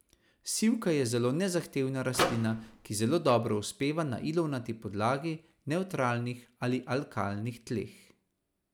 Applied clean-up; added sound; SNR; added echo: none; Microwave oven; 3 dB; none.